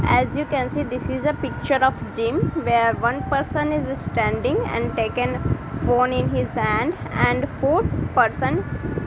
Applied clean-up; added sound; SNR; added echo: none; none; none; none.